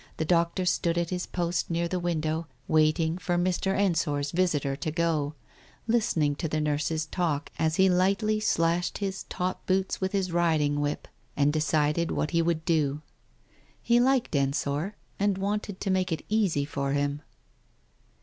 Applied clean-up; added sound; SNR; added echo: none; none; none; none.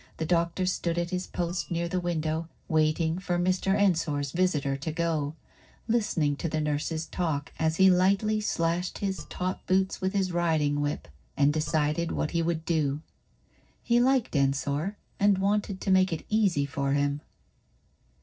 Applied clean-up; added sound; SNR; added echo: neural separator model SepFormer DNS4.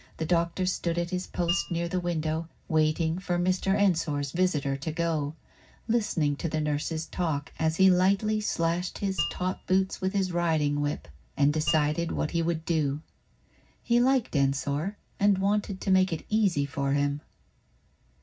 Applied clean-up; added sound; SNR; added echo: none; Mallet percussion; 10 dB; reverberation time 0.4 s.